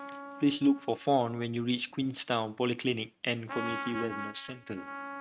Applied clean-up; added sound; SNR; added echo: neural mask model RNNoise.